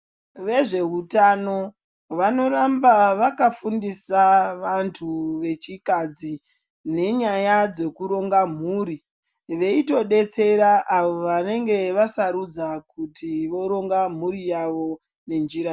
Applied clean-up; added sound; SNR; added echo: none; none; none; none.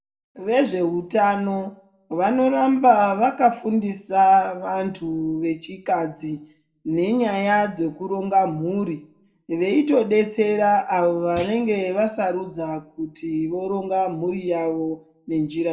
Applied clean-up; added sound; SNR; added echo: none; Thump, thud; 15 dB; reverberation time 0.4 s.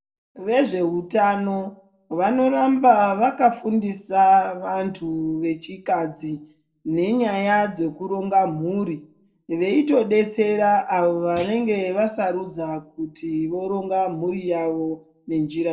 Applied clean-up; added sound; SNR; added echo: neural separator model SepFormer DNS4.